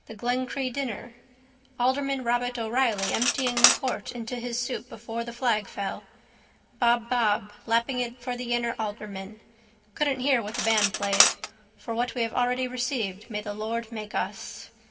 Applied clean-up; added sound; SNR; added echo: none; Cutlery, silverware; 1 dB; reverberation time 2.1 s.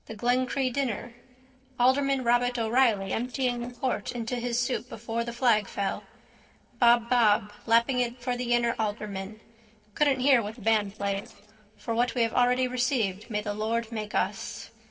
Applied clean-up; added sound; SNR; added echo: neural separator model SepFormer DNS4.